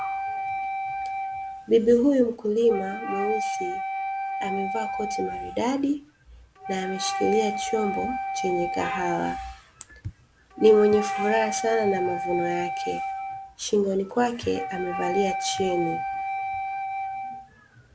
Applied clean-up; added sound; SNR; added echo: none; Wind instrument, woodwind instrument; 5 dB; none.